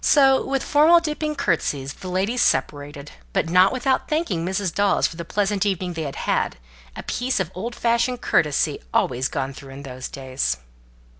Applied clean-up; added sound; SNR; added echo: none; none; none; none.